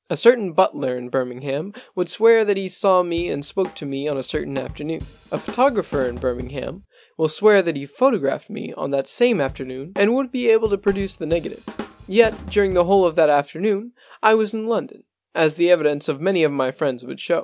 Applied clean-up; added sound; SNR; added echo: none; Drum / Drum kit; 16 dB; none.